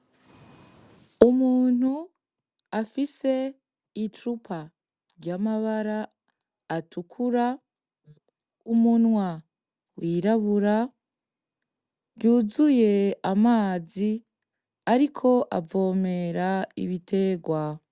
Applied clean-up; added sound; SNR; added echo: none; none; none; none.